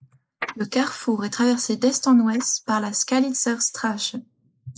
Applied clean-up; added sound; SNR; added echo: neural mask model Resemble Enhance denoiser.